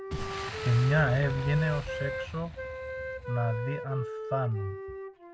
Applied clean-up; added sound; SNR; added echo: none; Boom + Wind instrument, woodwind instrument; 6 dB; none.